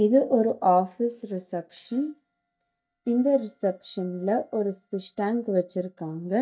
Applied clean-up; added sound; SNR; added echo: neural mask model DeepFilterNet 3.